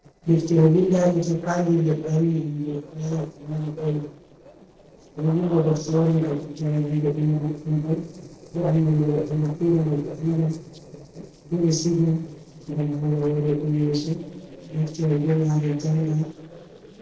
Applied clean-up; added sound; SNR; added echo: neural separator model SepFormer DNS4.